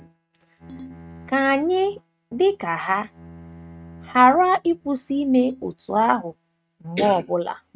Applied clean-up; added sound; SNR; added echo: neural mask model RNNoise.